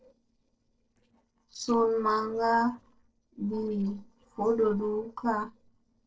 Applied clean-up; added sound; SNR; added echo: neural separator model SepFormer DNS4.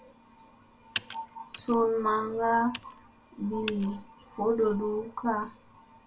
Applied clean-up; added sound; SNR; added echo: none; Computer keyboard; 16 dB; reverberation time 0.1 s.